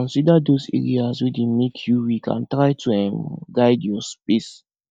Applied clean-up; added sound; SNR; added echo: neural mask model DeepFilterNet 3.